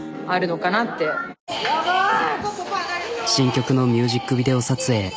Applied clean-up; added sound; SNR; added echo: none; none; none; none.